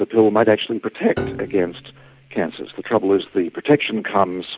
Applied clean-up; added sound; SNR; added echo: none; Piano; 15 dB; none.